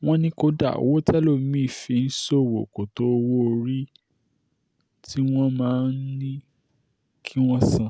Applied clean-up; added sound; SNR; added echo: none; none; none; none.